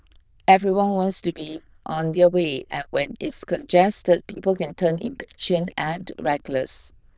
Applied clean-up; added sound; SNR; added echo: neural diffusion model UNIVERSE++.